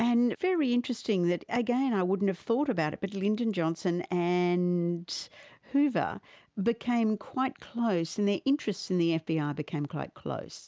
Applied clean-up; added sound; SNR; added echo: none; none; none; none.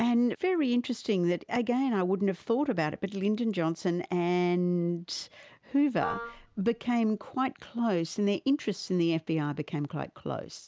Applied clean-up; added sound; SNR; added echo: none; Wind instrument, woodwind instrument; 11 dB; none.